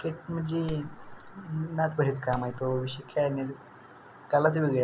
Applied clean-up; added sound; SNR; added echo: none; Clapping; 15 dB; none.